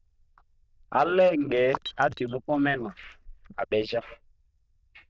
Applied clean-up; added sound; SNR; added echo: neural diffusion model UNIVERSE++.